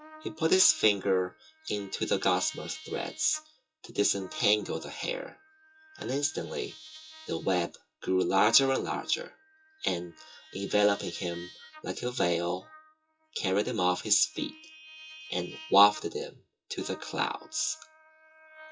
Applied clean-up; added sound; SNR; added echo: classical method WPE with log-MMSE.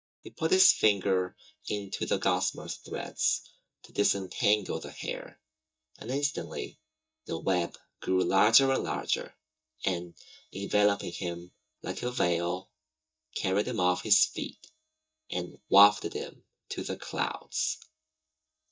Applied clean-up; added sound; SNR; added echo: neural mask model DeepFilterNet 3.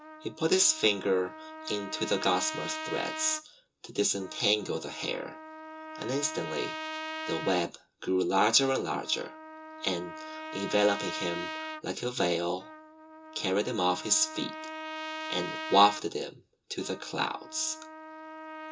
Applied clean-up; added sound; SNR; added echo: none; Trumpet; 10 dB; reverberation time 0.2 s.